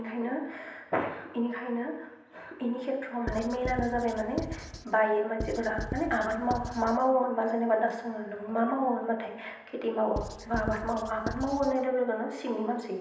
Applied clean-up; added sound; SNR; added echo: none; Writing; 8 dB; reverberation time 0.9 s.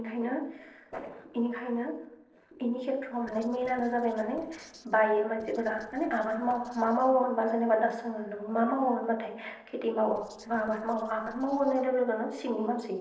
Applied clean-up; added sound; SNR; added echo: neural separator model SepFormer DNS4.